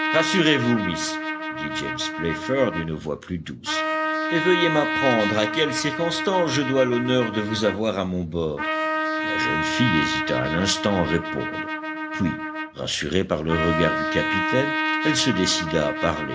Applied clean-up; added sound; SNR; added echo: none; Trumpet; 2 dB; none.